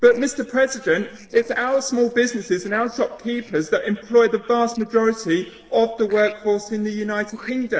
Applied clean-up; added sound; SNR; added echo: neural separator model SepFormer DNS4.